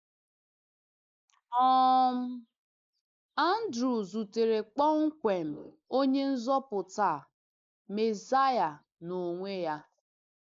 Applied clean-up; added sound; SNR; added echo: neural mask model Resemble Enhance denoiser.